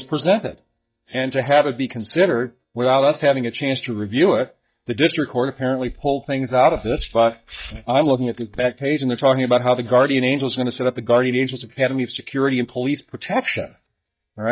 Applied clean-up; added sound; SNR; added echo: neural mask model DeepFilterNet 3.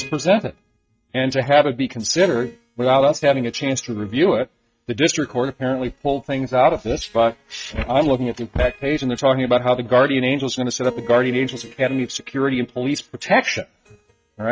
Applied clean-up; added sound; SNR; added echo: neural mask model RNNoise.